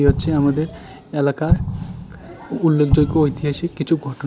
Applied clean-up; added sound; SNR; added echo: none; Explosion; 4 dB; none.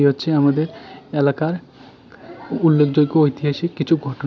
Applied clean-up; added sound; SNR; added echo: none; none; none; none.